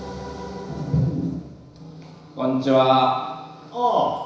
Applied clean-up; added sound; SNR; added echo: none; none; none; reverberation time 1.0 s.